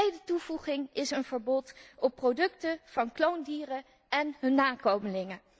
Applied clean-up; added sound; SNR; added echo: none; none; none; none.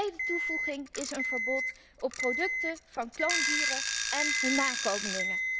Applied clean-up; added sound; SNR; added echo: none; Alarm / Clock + Alarm; -3 dB; none.